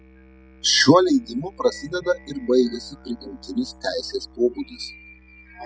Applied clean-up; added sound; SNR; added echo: classical method spectral subtraction.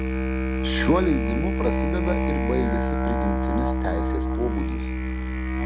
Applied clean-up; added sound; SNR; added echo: none; Musical instrument; -5 dB; none.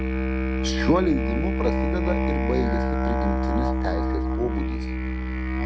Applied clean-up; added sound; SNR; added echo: neural mask model RNNoise.